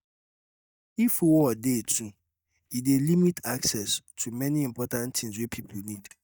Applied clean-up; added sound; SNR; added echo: neural mask model DeepFilterNet 3.